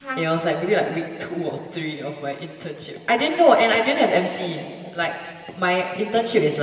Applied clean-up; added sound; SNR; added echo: none; Trumpet; 14 dB; reverberation time 2.6 s.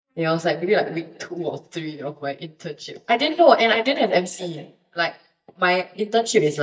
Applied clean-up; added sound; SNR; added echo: neural mask model DeepFilterNet 3.